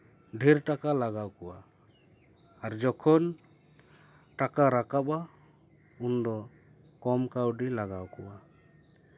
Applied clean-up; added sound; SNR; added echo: none; none; none; none.